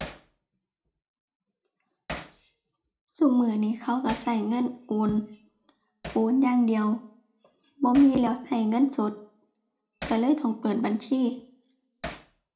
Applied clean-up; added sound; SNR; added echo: none; Hammer; 19 dB; reverberation time 0.4 s.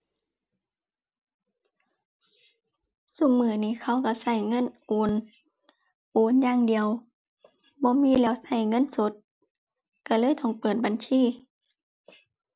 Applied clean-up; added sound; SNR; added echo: none; none; none; none.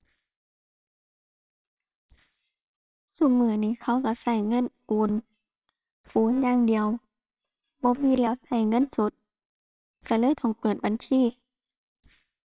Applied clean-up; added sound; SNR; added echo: neural separator model SepFormer WHAMR!.